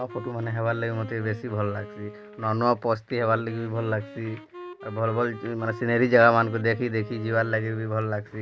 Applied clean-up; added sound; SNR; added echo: none; Wind instrument, woodwind instrument; 17 dB; none.